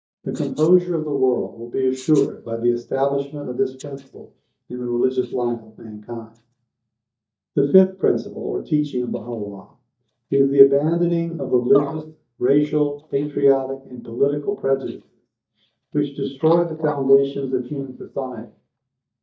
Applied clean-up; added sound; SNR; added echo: neural mask model DeepFilterNet 3.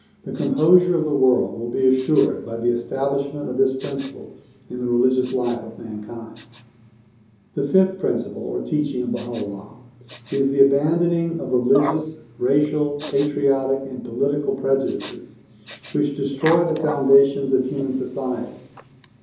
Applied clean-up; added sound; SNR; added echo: none; Respiratory sounds; 17 dB; reverberation time 2.8 s.